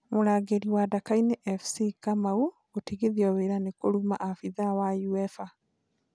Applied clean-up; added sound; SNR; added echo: none; none; none; none.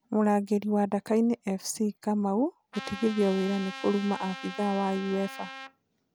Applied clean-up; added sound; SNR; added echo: none; Trumpet; 13 dB; none.